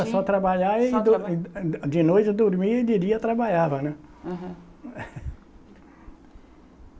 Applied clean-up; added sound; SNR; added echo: none; none; none; none.